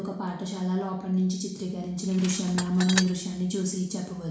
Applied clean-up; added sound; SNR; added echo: none; Tools; 7 dB; reverberation time 0.7 s.